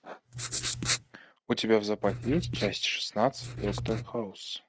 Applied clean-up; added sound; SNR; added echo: neural mask model RNNoise.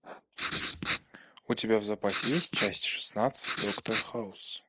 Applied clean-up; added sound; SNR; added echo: neural mask model Resemble Enhance denoiser.